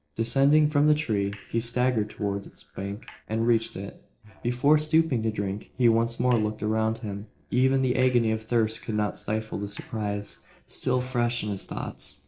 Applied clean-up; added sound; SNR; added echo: neural separator model SepFormer DNS4.